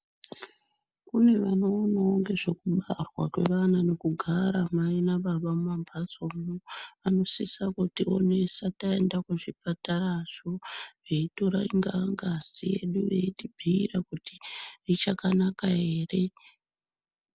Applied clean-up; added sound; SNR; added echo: none; none; none; none.